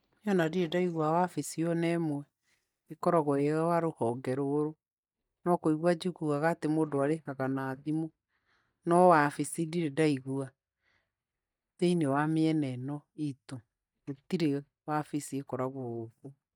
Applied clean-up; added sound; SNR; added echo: neural mask model DeepFilterNet 3.